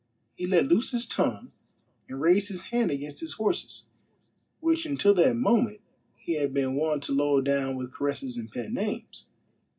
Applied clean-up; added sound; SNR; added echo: none; none; none; reverberation time 0.4 s.